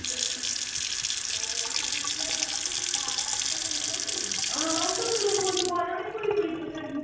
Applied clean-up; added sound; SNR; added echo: none; Sink (filling or washing) / Water tap, faucet / Splash, splatter; -3 dB; reverberation time 1.3 s.